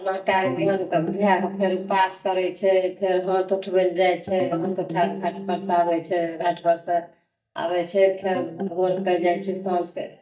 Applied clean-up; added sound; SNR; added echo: neural mask model DeepFilterNet 3.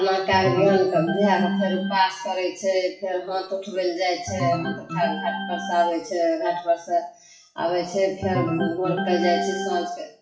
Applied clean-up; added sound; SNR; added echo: classical method WPE with log-MMSE.